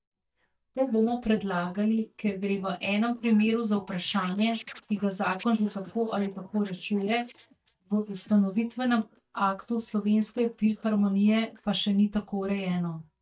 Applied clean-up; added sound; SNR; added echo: neural mask model DeepFilterNet 3.